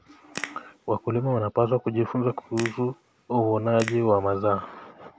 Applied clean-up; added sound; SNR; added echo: none; Crack / Crackle; 10 dB; none.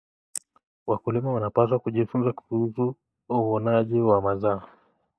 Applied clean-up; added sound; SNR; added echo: neural mask model DeepFilterNet 3.